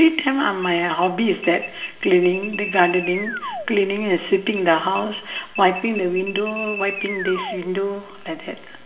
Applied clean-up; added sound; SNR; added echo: none; Alarm; 11 dB; reverberation time 0.8 s.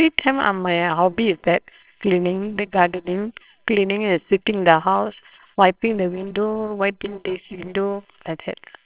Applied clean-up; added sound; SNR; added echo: neural separator model SepFormer WHAMR!.